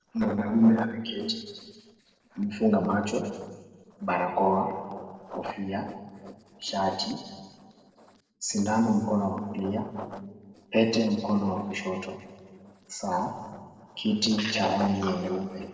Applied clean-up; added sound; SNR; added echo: neural separator model SepFormer DNS4.